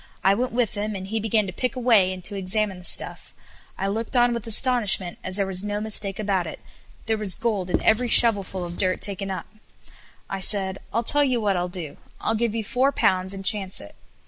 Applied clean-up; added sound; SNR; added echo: none; Writing; 7 dB; none.